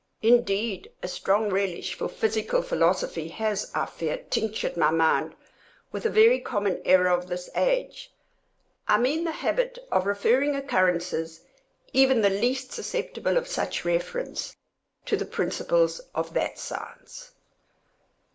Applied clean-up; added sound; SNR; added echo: none; none; none; none.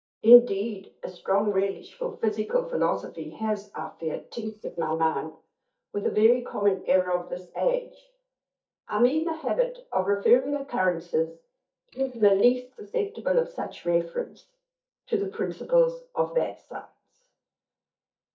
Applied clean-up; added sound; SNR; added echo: neural mask model DeepFilterNet 3.